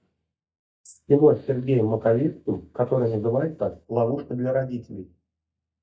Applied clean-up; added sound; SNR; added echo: neural mask model DeepFilterNet 3.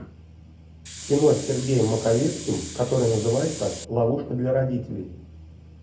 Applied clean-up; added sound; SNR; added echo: none; Hiss; 12 dB; reverberation time 0.3 s.